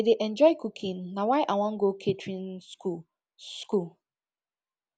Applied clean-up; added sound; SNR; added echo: none; none; none; none.